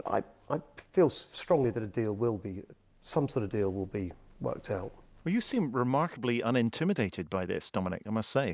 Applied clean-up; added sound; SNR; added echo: none; none; none; none.